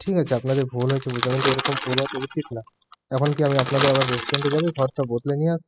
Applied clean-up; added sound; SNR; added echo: classical method spectral subtraction.